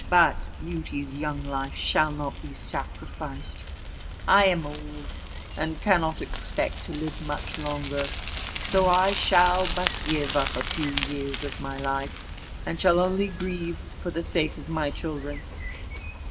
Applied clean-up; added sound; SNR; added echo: none; Bicycle; 6 dB; reverberation time 1.4 s.